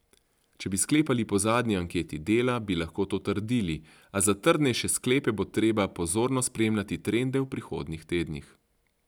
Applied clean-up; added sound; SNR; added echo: none; none; none; none.